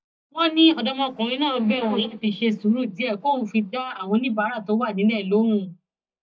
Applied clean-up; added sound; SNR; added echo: neural mask model DeepFilterNet 3.